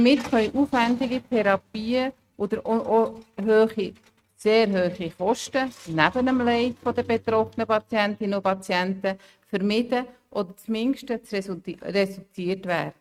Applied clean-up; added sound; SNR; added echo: neural mask model RNNoise.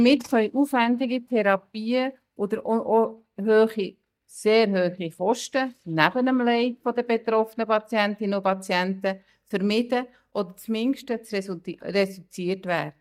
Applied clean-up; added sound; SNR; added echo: neural mask model DeepFilterNet 3.